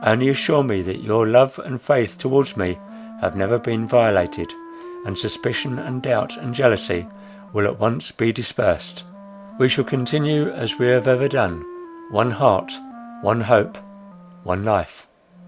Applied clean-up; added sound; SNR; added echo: none; Wind instrument, woodwind instrument; 17 dB; none.